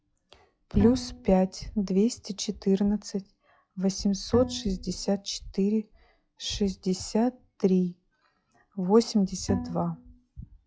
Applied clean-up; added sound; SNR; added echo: classical method log-MMSE.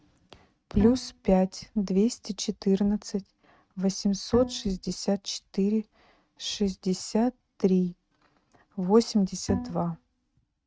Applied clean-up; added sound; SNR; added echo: neural mask model RNNoise.